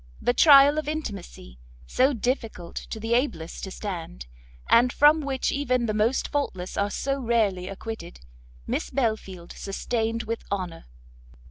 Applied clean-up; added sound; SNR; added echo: none; none; none; none.